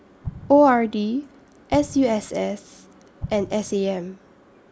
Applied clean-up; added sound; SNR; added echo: none; Explosion; 17 dB; none.